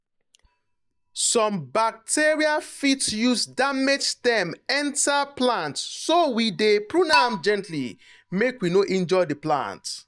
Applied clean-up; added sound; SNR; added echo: neural mask model DeepFilterNet 3.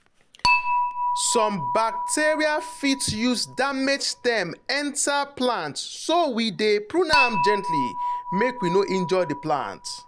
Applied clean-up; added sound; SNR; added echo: none; Dishes, pots, and pans / Chink, clink; 4 dB; none.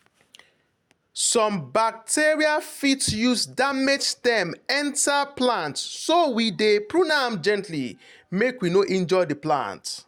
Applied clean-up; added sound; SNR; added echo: none; none; none; none.